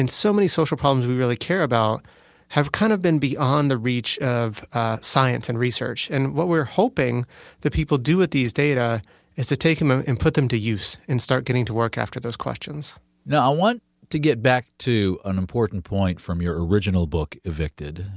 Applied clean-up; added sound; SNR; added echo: none; none; none; none.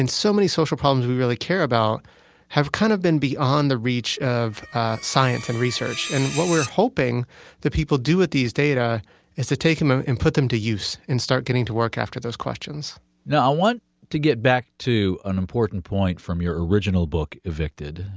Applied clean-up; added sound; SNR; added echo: none; Screech; 14 dB; none.